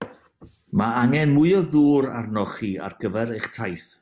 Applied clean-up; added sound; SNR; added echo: none; none; none; none.